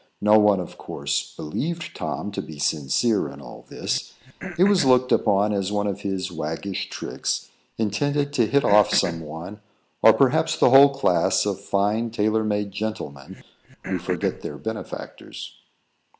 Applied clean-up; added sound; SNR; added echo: none; Cough; 15 dB; none.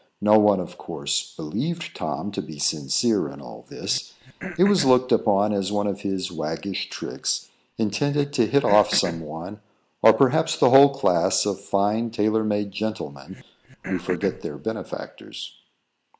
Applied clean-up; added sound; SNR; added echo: neural mask model Resemble Enhance denoiser.